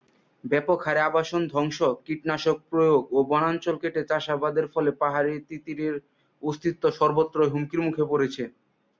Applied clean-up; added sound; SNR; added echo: none; none; none; none.